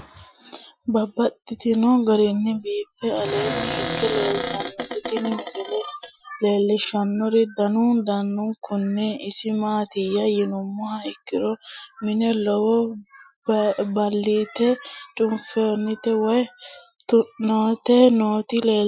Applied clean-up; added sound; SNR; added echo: classical method Wiener filter.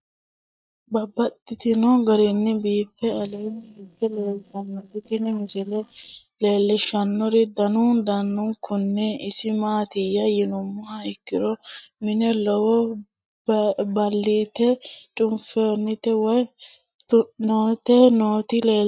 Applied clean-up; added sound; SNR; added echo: neural mask model DeepFilterNet 3.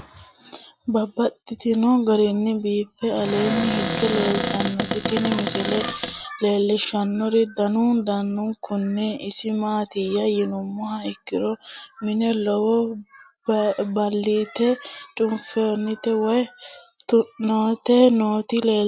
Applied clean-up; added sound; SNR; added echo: none; Cupboard open or close; 4 dB; none.